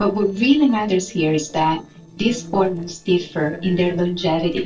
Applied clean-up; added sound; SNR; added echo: neural separator model SepFormer DNS4.